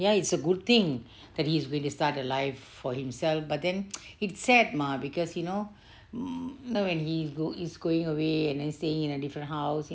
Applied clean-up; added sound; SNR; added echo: none; none; none; none.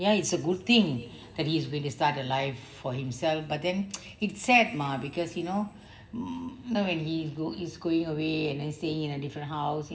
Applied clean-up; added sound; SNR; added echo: none; none; none; reverberation time 2.4 s.